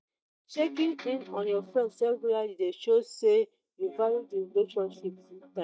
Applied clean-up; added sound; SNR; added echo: neural mask model DeepFilterNet 3.